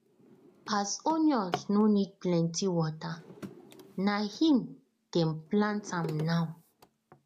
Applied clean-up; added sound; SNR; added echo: none; Drawer open or close; 17 dB; none.